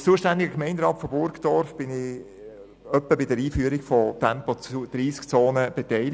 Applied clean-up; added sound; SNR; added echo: none; none; none; none.